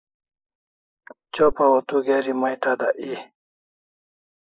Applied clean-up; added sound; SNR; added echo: neural mask model Resemble Enhance denoiser.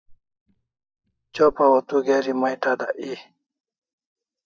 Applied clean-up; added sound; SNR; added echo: neural mask model DeepFilterNet 3.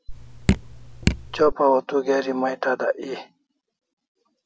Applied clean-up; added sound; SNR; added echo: none; Drip; 0 dB; none.